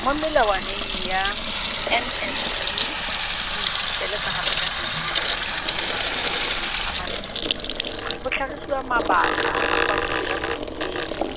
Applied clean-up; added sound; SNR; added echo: none; Sink (filling or washing) / Water tap, faucet; -3 dB; none.